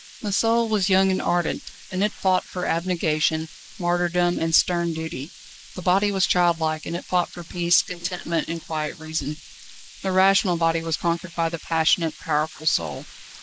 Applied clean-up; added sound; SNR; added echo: neural mask model Resemble Enhance denoiser.